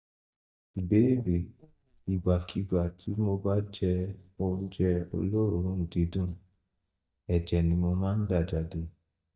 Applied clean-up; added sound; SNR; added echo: neural mask model DeepFilterNet 3.